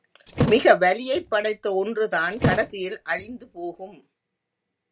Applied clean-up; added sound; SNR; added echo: none; Thump, thud; 6 dB; none.